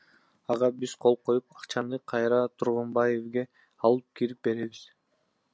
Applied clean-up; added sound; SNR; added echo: none; none; none; none.